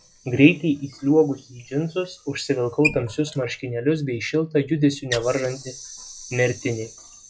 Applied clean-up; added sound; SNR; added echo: classical method log-MMSE.